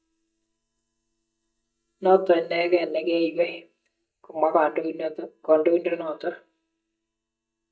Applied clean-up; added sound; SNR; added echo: neural mask model DeepFilterNet 3.